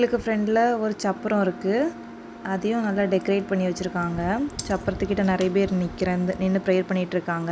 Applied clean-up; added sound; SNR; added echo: none; Wind instrument, woodwind instrument; 19 dB; none.